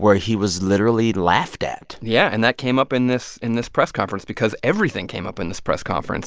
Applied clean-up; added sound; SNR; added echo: none; none; none; none.